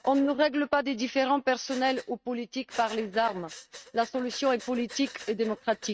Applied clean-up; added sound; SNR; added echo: neural mask model RNNoise.